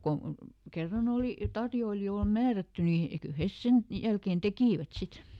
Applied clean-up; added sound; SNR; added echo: none; none; none; none.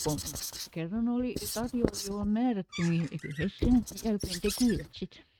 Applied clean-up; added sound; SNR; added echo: neural mask model RNNoise.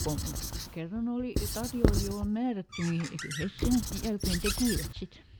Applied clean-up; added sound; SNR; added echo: none; Squeak / Writing; 1 dB; none.